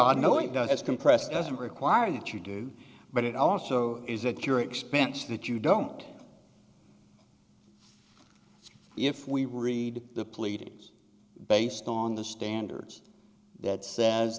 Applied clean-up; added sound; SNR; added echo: none; none; none; none.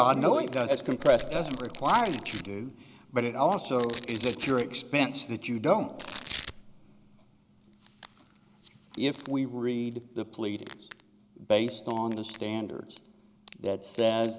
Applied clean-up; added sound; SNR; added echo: none; Domestic sounds, home sounds; 13 dB; none.